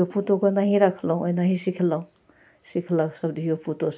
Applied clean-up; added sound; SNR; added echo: none; none; none; none.